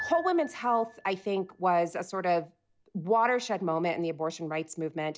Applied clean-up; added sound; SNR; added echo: none; Piano; 20 dB; none.